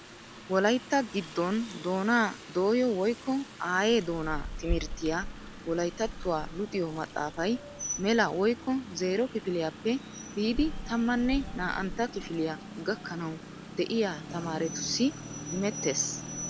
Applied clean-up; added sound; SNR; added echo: none; Rain; 10 dB; none.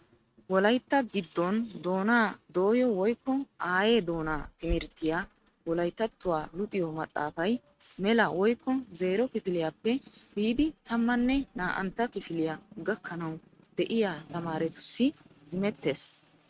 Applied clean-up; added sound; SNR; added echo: neural mask model RNNoise.